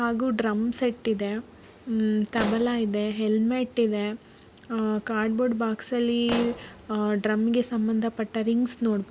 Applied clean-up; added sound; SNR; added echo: none; Explosion; 12 dB; none.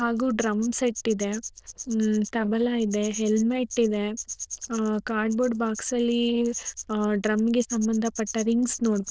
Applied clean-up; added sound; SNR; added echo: neural diffusion model UNIVERSE++.